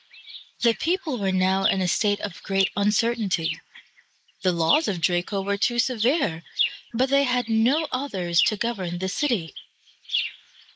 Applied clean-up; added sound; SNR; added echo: neural mask model Resemble Enhance denoiser.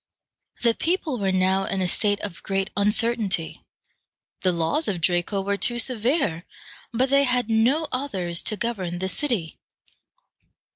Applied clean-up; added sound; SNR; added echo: none; none; none; none.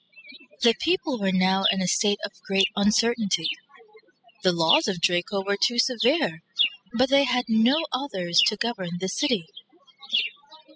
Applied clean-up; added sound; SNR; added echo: classical method spectral subtraction.